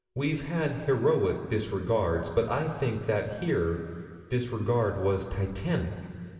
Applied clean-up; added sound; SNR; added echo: none; none; none; reverberation time 2.5 s.